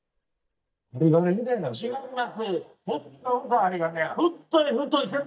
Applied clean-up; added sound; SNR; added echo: neural mask model DeepFilterNet 3.